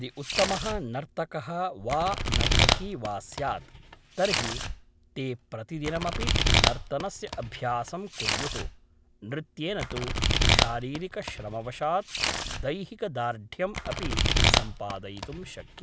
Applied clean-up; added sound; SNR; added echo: none; Domestic sounds, home sounds; -4 dB; none.